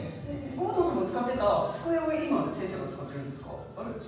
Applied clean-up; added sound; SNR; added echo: none; none; none; reverberation time 1.2 s.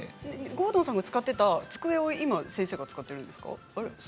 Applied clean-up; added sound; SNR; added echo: none; none; none; none.